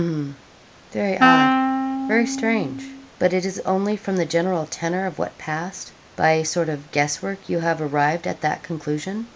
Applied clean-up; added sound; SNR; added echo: none; Wind instrument, woodwind instrument; -2 dB; none.